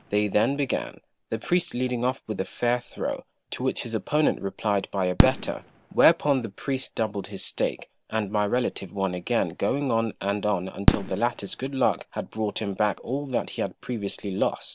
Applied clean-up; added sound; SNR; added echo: none; Fireworks; 7 dB; none.